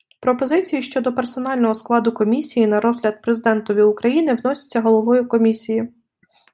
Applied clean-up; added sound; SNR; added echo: none; none; none; none.